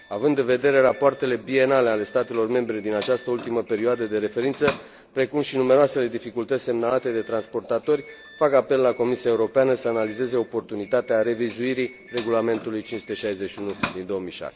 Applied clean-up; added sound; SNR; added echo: none; Doorbell; 18 dB; none.